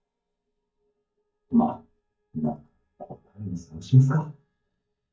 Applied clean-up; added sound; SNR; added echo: neural mask model DeepFilterNet 3.